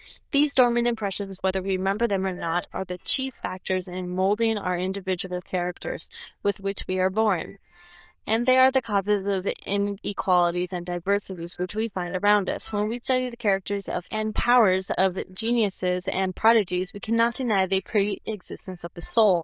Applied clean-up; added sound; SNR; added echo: neural diffusion model UNIVERSE++.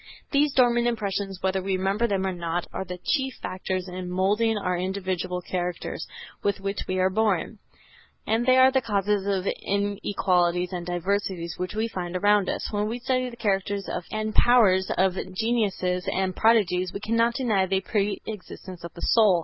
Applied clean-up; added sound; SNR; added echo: none; none; none; none.